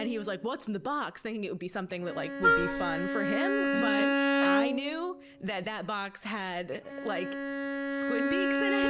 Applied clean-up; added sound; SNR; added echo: none; Bowed string instrument + Wind instrument, woodwind instrument; -4 dB; none.